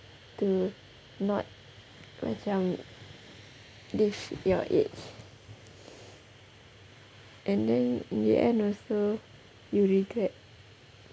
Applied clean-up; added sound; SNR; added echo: none; none; none; none.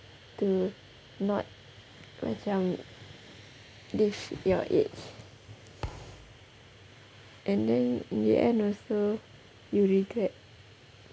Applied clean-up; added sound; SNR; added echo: none; Thump, thud; 15 dB; none.